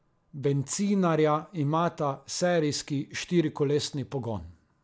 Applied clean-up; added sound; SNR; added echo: none; none; none; none.